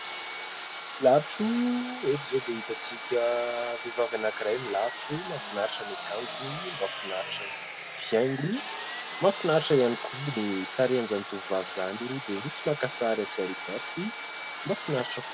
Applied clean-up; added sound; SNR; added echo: none; Sawing; 8 dB; none.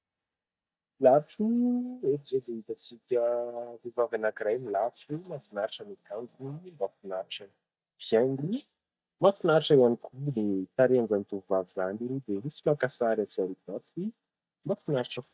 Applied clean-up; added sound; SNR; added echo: neural mask model DeepFilterNet 3.